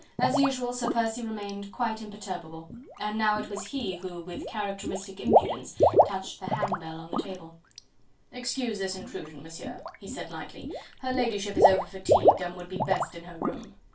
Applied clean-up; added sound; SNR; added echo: none; Water / Liquid; -3 dB; reverberation time 0.2 s.